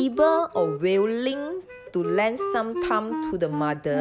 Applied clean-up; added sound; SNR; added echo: none; Wind instrument, woodwind instrument; 6 dB; none.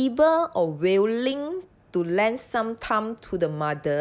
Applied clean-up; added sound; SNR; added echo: none; none; none; none.